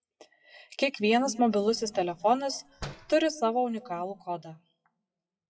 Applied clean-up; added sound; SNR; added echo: classical method WPE with log-MMSE.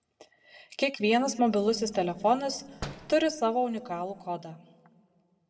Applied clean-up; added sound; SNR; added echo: none; Slam; 18 dB; reverberation time 0.9 s.